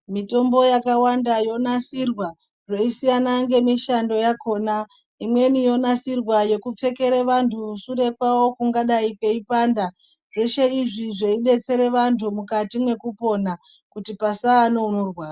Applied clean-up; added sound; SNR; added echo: none; none; none; none.